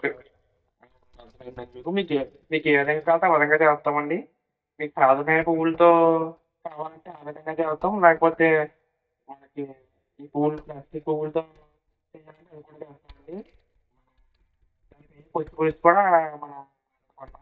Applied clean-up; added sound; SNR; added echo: neural mask model DeepFilterNet 3.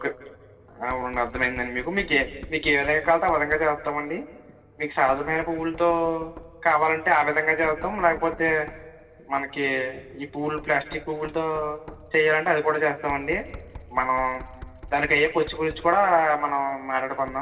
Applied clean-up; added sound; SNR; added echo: none; Knock; 19 dB; reverberation time 1.8 s.